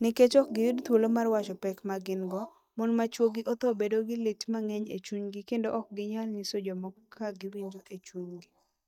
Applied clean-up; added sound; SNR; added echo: neural mask model DeepFilterNet 3.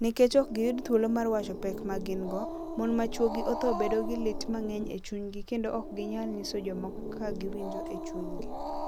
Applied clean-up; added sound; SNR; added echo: none; Growling; 6 dB; none.